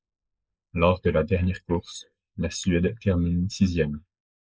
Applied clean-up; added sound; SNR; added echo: neural mask model Resemble Enhance denoiser.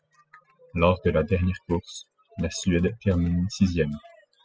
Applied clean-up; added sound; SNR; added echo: classical method spectral subtraction.